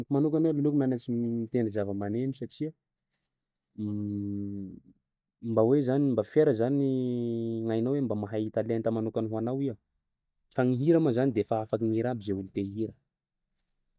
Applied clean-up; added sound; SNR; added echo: neural mask model DeepFilterNet 3.